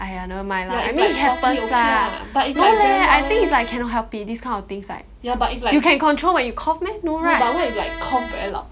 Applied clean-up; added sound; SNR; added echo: none; Accordion; 9 dB; none.